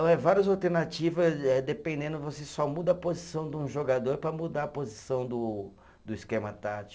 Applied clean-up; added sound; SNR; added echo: none; none; none; none.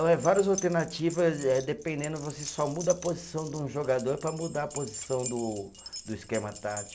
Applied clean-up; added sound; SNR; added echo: none; Keys jangling; 14 dB; none.